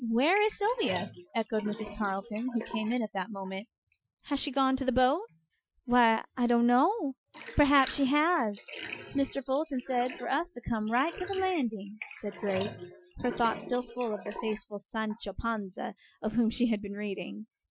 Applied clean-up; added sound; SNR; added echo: classical method Wiener filter.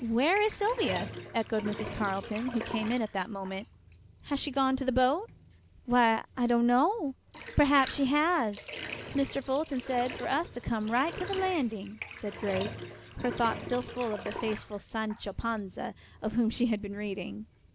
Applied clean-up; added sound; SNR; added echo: none; Bathtub (filling or washing); 13 dB; none.